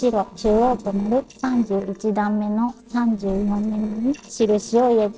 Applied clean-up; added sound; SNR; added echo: neural separator model SepFormer DNS4.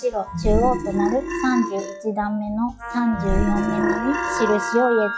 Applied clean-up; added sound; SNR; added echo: classical method log-MMSE.